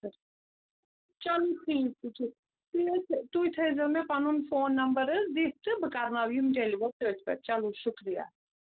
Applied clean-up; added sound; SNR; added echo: none; none; none; none.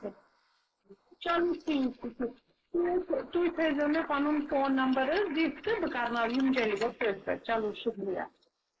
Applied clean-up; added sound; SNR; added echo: neural mask model Resemble Enhance denoiser.